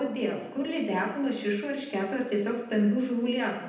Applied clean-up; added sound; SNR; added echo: none; none; none; reverberation time 0.9 s.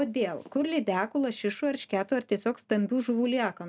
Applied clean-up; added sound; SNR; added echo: none; none; none; none.